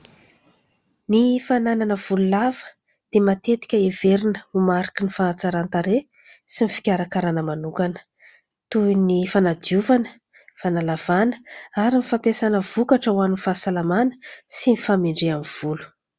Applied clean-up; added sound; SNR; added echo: none; none; none; none.